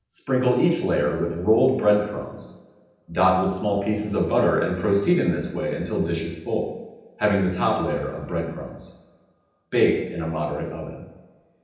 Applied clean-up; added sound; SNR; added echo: none; none; none; reverberation time 0.9 s.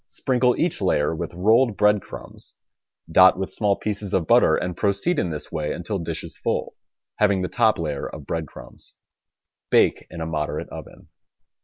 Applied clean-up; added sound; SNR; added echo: none; none; none; none.